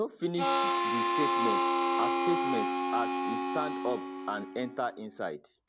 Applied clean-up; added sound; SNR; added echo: none; Harmonica; -4 dB; none.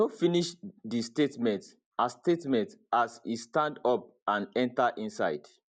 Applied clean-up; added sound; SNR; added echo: none; none; none; none.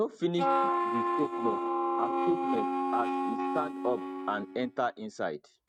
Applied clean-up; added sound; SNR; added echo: neural mask model RNNoise.